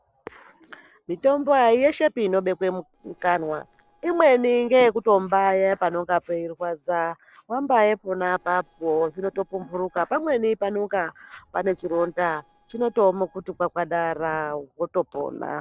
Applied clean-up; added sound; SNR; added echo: neural separator model SepFormer DNS4.